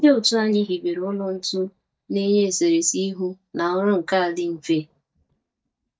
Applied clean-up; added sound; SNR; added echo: neural mask model DeepFilterNet 3.